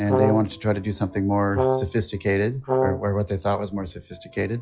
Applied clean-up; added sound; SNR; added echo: classical method log-MMSE.